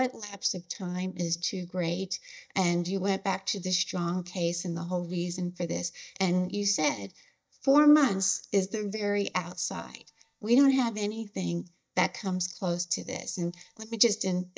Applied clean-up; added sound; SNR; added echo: neural mask model DeepFilterNet 3.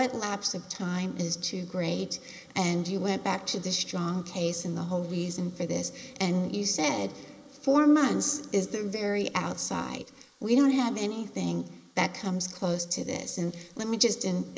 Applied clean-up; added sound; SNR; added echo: neural mask model Resemble Enhance denoiser.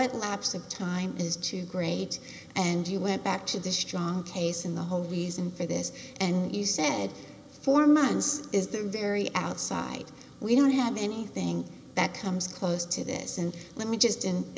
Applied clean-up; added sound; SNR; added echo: none; none; none; none.